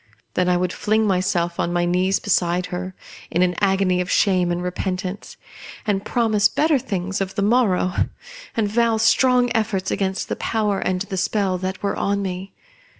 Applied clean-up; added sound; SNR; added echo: none; none; none; none.